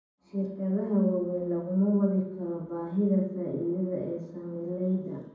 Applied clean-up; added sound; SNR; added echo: none; none; none; reverberation time 1.2 s.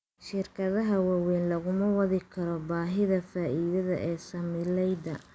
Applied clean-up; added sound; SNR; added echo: none; none; none; none.